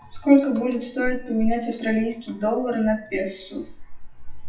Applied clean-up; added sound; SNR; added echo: classical method WPE with log-MMSE.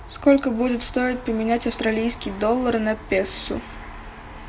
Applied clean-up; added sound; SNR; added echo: none; none; none; none.